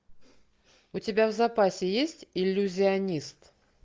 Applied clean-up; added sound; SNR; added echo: none; none; none; none.